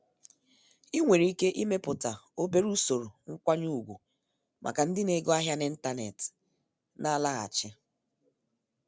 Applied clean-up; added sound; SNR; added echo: none; none; none; none.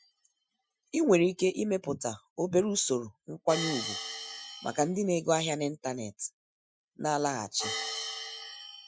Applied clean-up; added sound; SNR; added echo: classical method Wiener filter.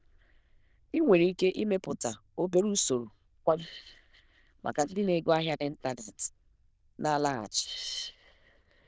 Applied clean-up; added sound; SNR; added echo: neural diffusion model UNIVERSE++.